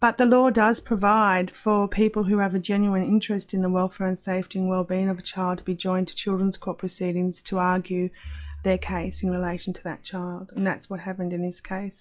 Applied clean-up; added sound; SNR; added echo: classical method log-MMSE.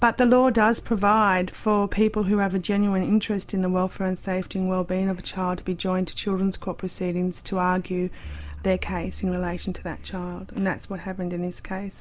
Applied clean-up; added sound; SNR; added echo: none; Bowed string instrument; 16 dB; none.